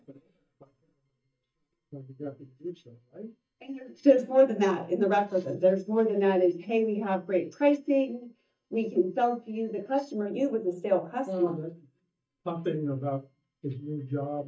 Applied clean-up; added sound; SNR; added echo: neural mask model DeepFilterNet 3.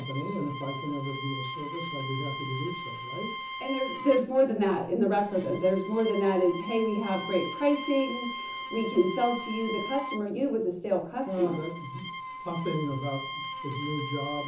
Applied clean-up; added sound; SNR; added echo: none; Bowed string instrument; 8 dB; reverberation time 0.7 s.